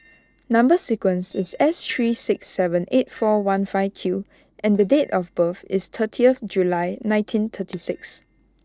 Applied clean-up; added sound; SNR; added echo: neural separator model SepFormer DNS4.